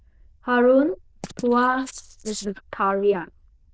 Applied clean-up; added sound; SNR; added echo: neural diffusion model UNIVERSE++.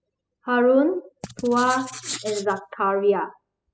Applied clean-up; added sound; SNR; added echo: classical method spectral subtraction.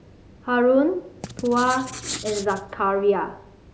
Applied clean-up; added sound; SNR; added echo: none; Writing; 11 dB; none.